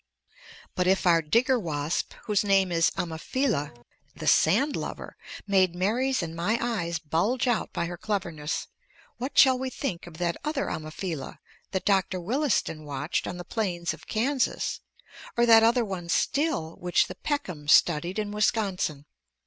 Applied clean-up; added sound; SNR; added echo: none; Printer; 18 dB; none.